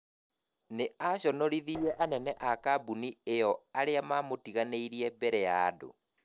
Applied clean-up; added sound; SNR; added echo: neural separator model SepFormer DNS4.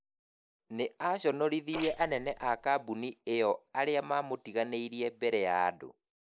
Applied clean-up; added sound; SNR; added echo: neural mask model Resemble Enhance denoiser.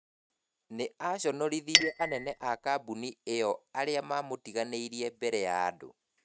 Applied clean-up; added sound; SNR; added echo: neural mask model RNNoise.